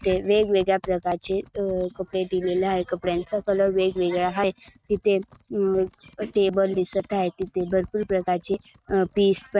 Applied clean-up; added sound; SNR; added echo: neural mask model RNNoise.